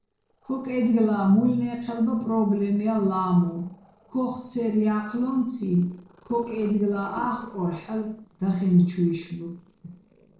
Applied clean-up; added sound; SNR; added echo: neural separator model SepFormer DNS4.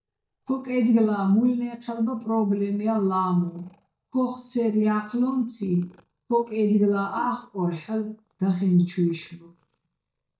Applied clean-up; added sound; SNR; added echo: neural mask model DeepFilterNet 3.